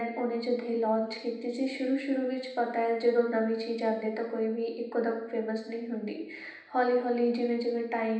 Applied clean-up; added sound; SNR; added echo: none; none; none; reverberation time 0.9 s.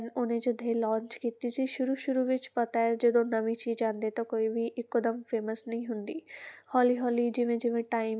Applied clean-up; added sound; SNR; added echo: none; none; none; none.